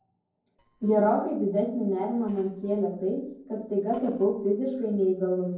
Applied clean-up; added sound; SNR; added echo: neural separator model SepFormer DNS4.